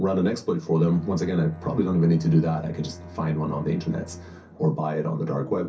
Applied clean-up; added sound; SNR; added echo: none; Bowed string instrument; 19 dB; reverberation time 0.3 s.